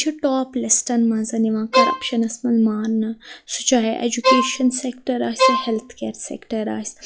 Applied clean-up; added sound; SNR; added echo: classical method log-MMSE.